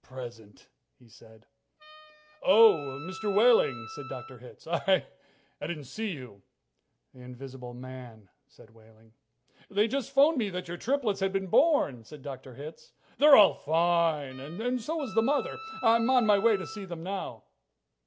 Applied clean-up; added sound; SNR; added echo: none; Wind instrument, woodwind instrument; 15 dB; none.